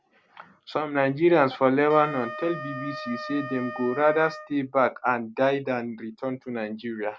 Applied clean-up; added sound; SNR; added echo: none; Wind instrument, woodwind instrument; 15 dB; none.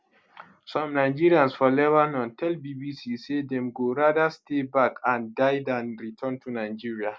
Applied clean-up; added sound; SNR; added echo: none; none; none; none.